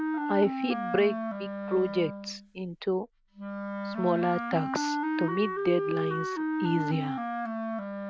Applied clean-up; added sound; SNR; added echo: none; Wind instrument, woodwind instrument; 2 dB; none.